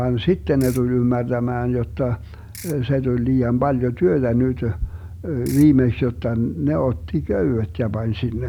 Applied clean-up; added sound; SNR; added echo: none; Ratchet, pawl / Percussion; 19 dB; none.